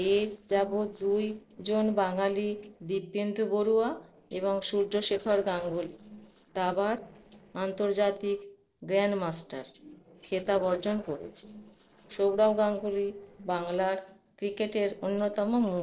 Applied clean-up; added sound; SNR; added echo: neural separator model SepFormer DNS4.